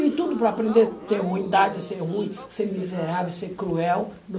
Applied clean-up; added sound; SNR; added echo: none; Crowd / Gasp; 15 dB; none.